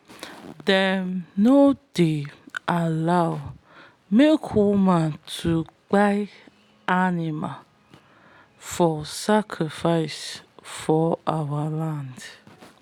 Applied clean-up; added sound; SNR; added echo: none; none; none; none.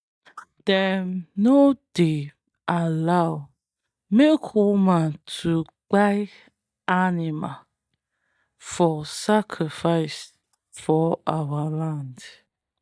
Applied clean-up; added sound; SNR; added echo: neural mask model DeepFilterNet 3.